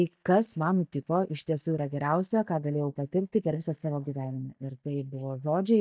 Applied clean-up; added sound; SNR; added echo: neural mask model DeepFilterNet 3.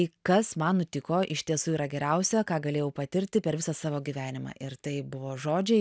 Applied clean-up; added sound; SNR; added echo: none; none; none; none.